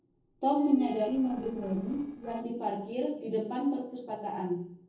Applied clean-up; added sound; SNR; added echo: neural separator model SepFormer DNS4.